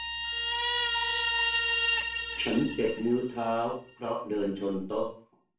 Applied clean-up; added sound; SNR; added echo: none; Guitar; 0 dB; reverberation time 0.4 s.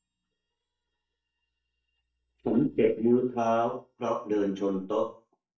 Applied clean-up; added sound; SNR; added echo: neural mask model DeepFilterNet 3.